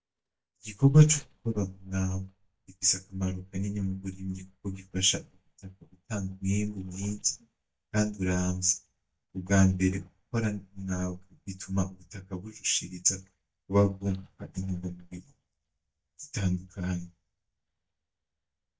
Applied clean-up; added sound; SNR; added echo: neural mask model DeepFilterNet 3.